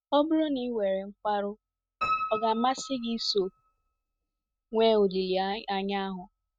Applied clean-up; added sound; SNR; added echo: neural mask model RNNoise.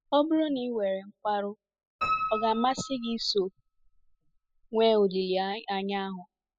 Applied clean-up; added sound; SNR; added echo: classical method spectral subtraction.